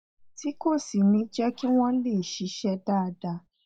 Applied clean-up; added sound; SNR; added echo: neural mask model DeepFilterNet 3.